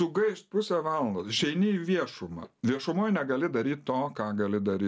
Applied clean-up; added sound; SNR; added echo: none; none; none; none.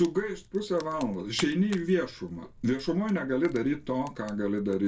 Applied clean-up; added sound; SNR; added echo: none; Fire; 19 dB; reverberation time 0.2 s.